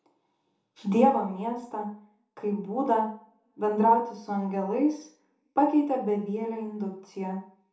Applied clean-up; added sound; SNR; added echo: none; none; none; reverberation time 0.9 s.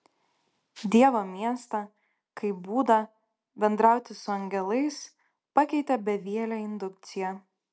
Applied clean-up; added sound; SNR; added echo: none; none; none; none.